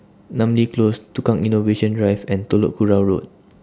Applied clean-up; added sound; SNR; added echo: none; none; none; none.